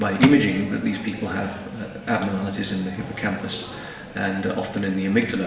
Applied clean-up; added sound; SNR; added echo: none; Microwave oven; 10 dB; reverberation time 0.9 s.